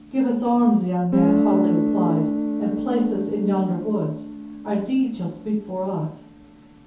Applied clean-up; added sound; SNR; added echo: none; Guitar; 2 dB; reverberation time 0.6 s.